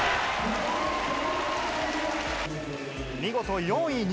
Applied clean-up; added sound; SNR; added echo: none; none; none; none.